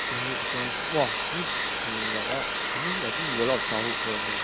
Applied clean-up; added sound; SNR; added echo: none; Domestic sounds, home sounds; -3 dB; none.